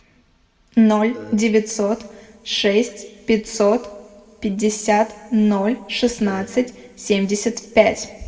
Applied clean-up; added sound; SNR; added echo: none; Burping, eructation; 18 dB; reverberation time 1.8 s.